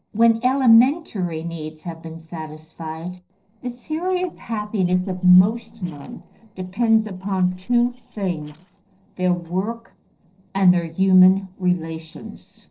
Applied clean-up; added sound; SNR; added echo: neural separator model SepFormer DNS4.